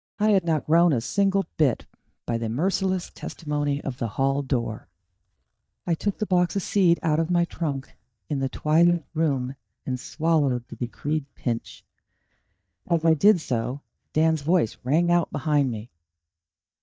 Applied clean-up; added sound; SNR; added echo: neural mask model DeepFilterNet 3.